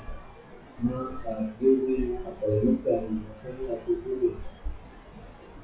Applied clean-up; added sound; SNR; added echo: classical method WPE with log-MMSE.